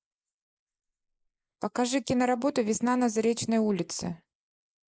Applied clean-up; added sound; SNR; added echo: neural mask model Resemble Enhance denoiser.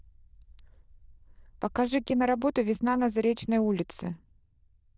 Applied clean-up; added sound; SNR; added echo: neural diffusion model UNIVERSE++.